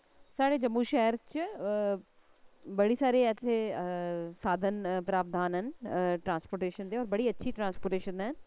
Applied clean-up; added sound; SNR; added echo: neural separator model SepFormer WHAM!.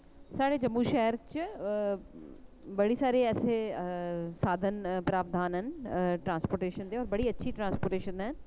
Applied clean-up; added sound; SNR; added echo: none; Cricket; 14 dB; none.